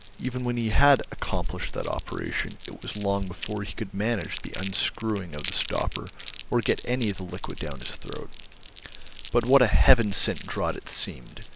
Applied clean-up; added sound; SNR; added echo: none; Crumpling, crinkling; 11 dB; none.